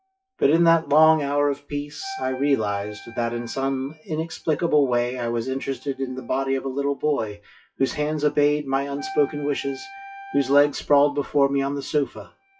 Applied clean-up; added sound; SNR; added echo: classical method WPE with log-MMSE.